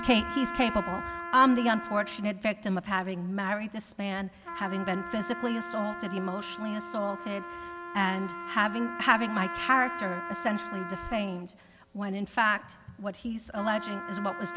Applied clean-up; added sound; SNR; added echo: none; Trumpet; 10 dB; none.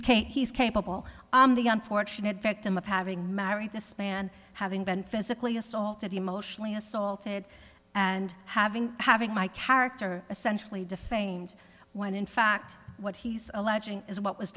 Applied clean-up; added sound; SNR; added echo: none; none; none; none.